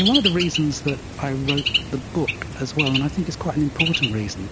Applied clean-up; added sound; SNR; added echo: none; Bird; 3 dB; none.